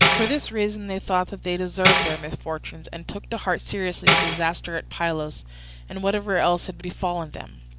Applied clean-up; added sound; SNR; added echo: none; Tambourine; -1 dB; none.